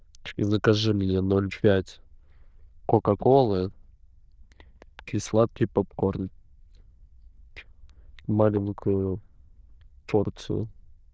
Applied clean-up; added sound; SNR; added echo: neural diffusion model UNIVERSE++.